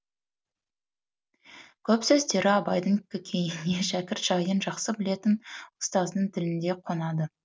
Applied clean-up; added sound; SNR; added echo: none; none; none; none.